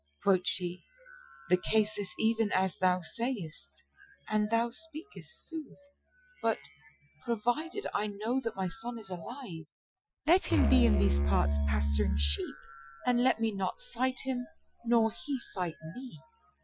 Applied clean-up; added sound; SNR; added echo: classical method Wiener filter.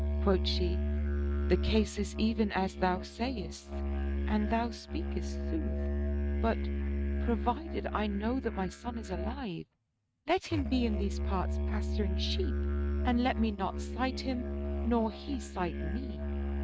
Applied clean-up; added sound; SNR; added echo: neural mask model RNNoise.